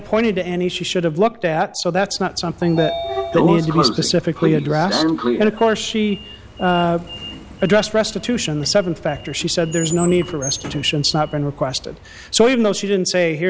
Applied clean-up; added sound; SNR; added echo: none; Sliding door; 8 dB; none.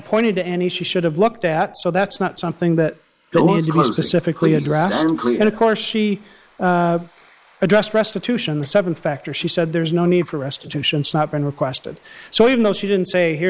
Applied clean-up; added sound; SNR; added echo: neural mask model Resemble Enhance denoiser.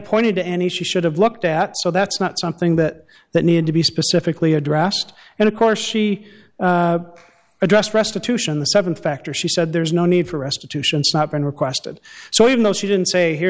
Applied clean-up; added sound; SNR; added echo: none; none; none; none.